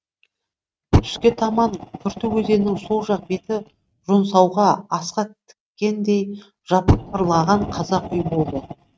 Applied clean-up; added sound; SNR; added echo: neural mask model RNNoise.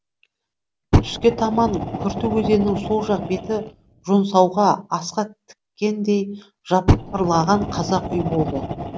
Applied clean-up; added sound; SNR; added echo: none; Fire; 5 dB; none.